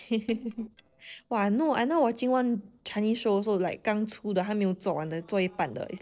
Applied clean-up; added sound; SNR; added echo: neural separator model SepFormer DNS4.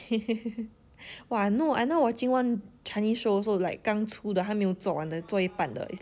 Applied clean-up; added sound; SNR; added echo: none; none; none; none.